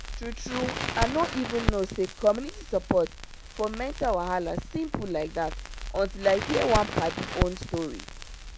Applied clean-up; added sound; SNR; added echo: none; Crackle; 5 dB; none.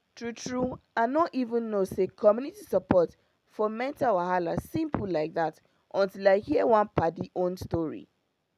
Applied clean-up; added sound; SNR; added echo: none; none; none; none.